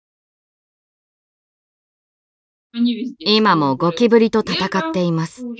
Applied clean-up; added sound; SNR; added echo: none; none; none; none.